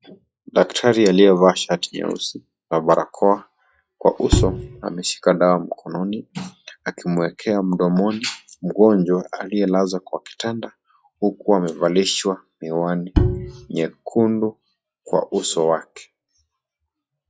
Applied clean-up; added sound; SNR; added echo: classical method log-MMSE.